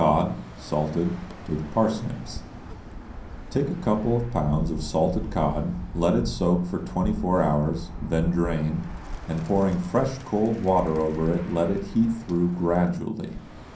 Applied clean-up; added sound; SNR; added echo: none; Bird; 11 dB; reverberation time 0.6 s.